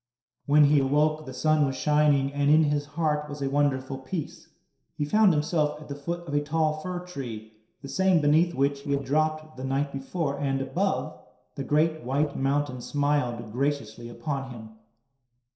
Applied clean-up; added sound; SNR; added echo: neural separator model SepFormer DNS4.